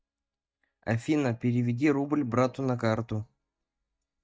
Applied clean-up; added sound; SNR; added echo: neural mask model DeepFilterNet 3.